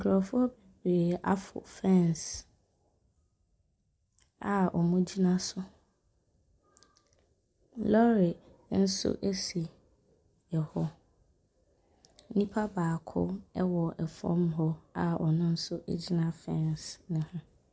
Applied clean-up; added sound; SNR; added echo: none; none; none; none.